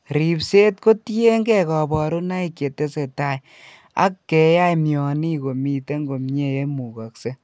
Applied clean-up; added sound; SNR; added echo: none; none; none; none.